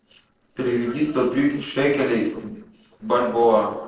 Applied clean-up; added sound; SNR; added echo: neural separator model SepFormer DNS4.